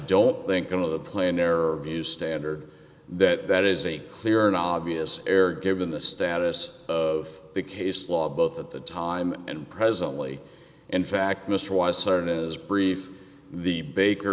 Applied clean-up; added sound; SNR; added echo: none; none; none; none.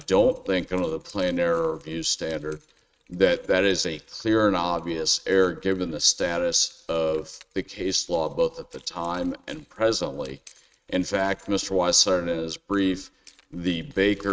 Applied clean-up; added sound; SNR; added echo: neural mask model RNNoise.